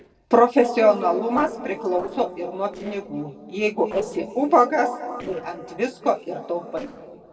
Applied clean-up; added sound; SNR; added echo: neural separator model SepFormer DNS4.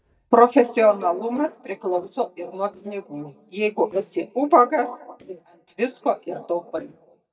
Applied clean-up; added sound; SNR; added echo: neural mask model DeepFilterNet 3.